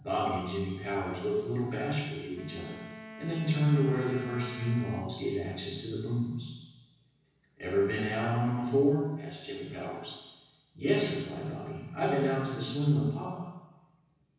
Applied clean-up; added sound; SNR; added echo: none; Wind instrument, woodwind instrument; 15 dB; reverberation time 1.1 s.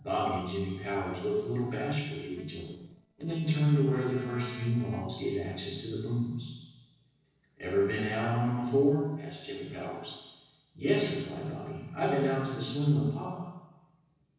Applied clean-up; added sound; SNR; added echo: neural separator model SepFormer DNS4.